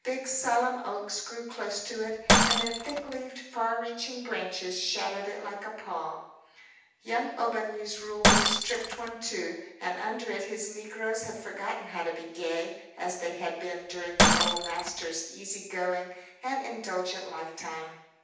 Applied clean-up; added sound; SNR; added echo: none; Shatter; -1 dB; reverberation time 0.9 s.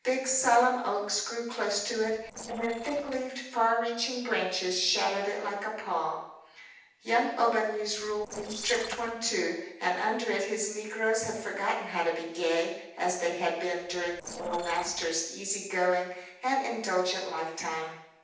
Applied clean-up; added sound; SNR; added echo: neural separator model SepFormer DNS4.